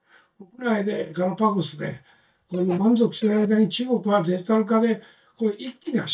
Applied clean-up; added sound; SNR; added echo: neural mask model DeepFilterNet 3.